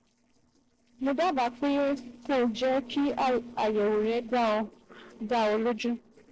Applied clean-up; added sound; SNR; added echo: neural separator model SepFormer DNS4.